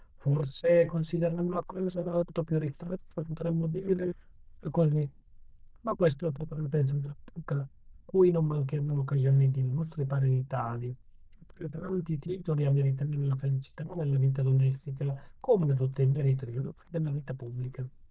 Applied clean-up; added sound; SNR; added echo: neural diffusion model UNIVERSE++.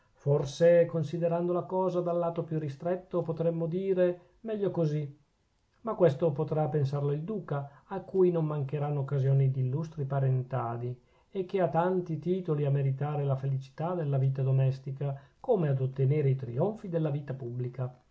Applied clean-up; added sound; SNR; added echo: none; none; none; none.